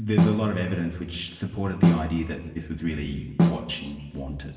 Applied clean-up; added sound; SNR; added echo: none; Snare drum; -3 dB; reverberation time 1.1 s.